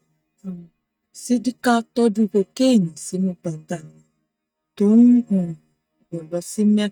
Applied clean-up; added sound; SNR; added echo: neural mask model DeepFilterNet 3.